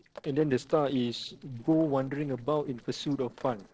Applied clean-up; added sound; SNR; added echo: neural separator model SepFormer DNS4.